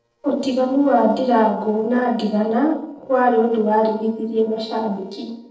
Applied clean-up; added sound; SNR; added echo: neural separator model SepFormer DNS4.